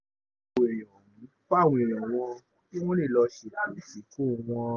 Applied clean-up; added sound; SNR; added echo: none; none; none; none.